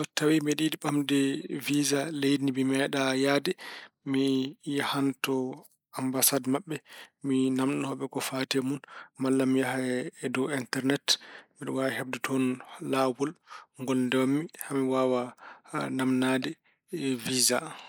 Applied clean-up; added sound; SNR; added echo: neural mask model Resemble Enhance denoiser.